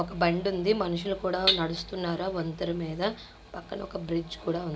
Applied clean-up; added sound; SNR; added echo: none; none; none; none.